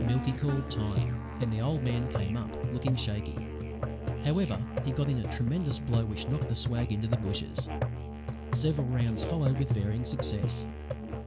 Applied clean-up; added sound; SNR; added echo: none; Musical instrument; 2 dB; none.